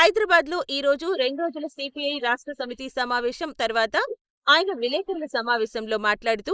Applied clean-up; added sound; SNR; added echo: neural mask model Resemble Enhance denoiser.